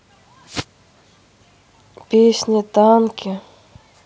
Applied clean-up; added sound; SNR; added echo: none; none; none; none.